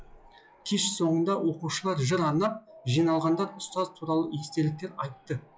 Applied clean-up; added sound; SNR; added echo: classical method log-MMSE.